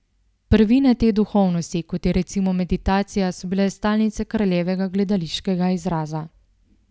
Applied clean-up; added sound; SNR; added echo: none; none; none; none.